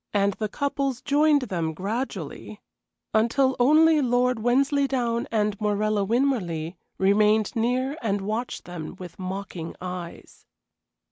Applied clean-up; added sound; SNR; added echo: none; none; none; none.